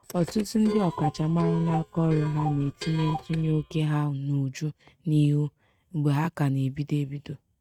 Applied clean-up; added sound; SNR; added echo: neural mask model RNNoise.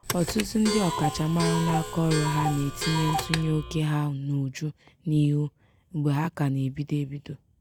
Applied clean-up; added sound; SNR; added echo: none; Clock; 5 dB; none.